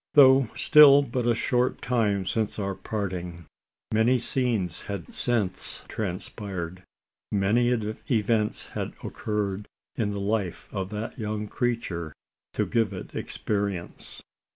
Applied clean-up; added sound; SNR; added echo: none; none; none; none.